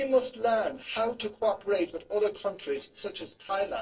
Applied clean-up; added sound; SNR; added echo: neural separator model SepFormer DNS4.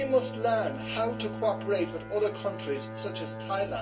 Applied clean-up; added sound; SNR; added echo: none; Bowed string instrument; 8 dB; reverberation time 0.2 s.